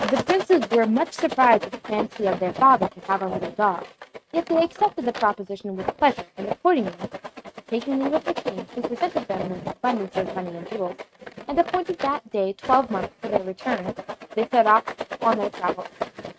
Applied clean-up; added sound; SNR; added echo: neural mask model RNNoise.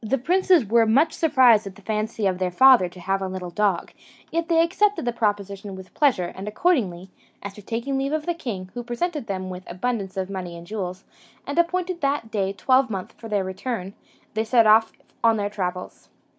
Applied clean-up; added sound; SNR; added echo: none; none; none; none.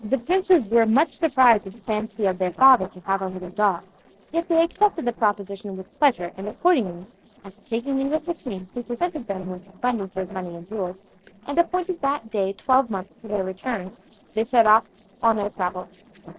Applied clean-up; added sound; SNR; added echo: neural separator model SepFormer DNS4.